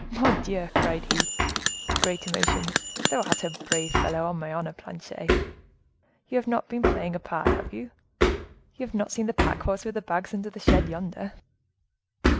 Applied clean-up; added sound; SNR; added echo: none; Bell + Hammer; -3 dB; none.